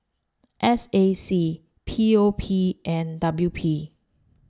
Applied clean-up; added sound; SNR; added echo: none; none; none; none.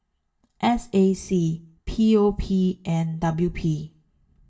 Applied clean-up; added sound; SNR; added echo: none; none; none; reverberation time 0.2 s.